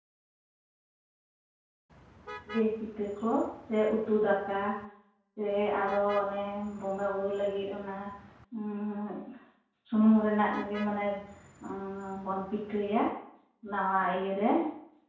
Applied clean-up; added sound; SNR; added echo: none; Motor vehicle (road); 18 dB; reverberation time 0.5 s.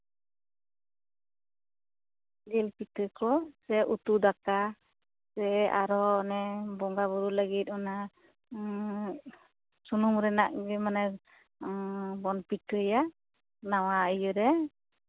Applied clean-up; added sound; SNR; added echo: none; none; none; none.